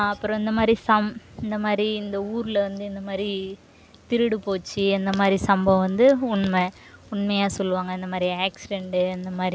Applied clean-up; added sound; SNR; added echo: none; none; none; none.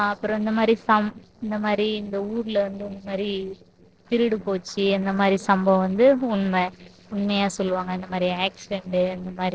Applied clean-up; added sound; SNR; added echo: neural separator model SepFormer DNS4.